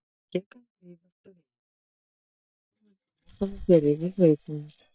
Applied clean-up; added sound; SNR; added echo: neural mask model DeepFilterNet 3.